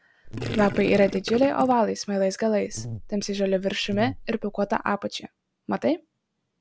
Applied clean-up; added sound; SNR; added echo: none; Buzz + Gurgling; 10 dB; none.